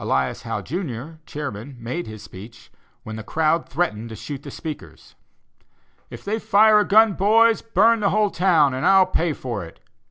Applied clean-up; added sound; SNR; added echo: none; none; none; none.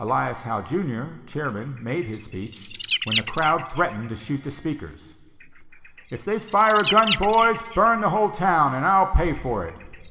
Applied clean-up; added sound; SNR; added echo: none; Bird; 8 dB; reverberation time 1.5 s.